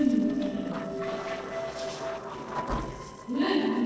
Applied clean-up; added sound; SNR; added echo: neural separator model SepFormer DNS4.